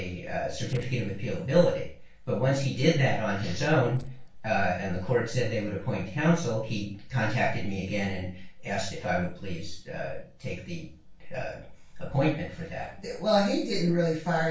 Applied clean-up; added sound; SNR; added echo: neural separator model SepFormer DNS4.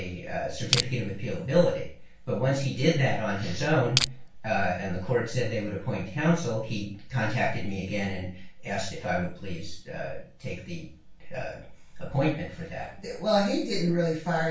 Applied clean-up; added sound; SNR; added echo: none; Crushing; 0 dB; reverberation time 0.3 s.